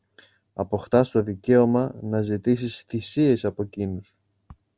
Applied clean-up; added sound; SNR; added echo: none; none; none; none.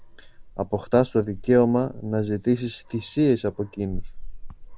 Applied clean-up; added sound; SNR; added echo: none; Dog; 13 dB; none.